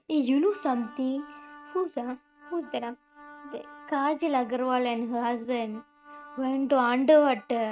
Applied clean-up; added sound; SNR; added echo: neural mask model RNNoise.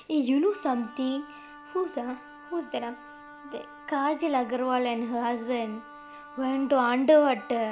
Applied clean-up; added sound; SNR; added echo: none; Wind instrument, woodwind instrument; 19 dB; none.